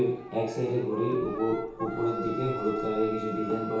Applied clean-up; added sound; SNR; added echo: none; Wind instrument, woodwind instrument; 10 dB; reverberation time 0.8 s.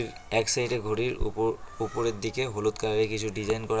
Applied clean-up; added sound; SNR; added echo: none; none; none; none.